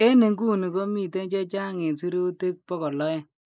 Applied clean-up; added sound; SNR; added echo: neural mask model Resemble Enhance denoiser.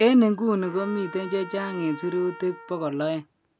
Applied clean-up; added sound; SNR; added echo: none; Trumpet; 17 dB; none.